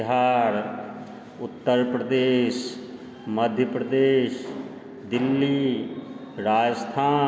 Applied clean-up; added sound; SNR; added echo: none; none; none; none.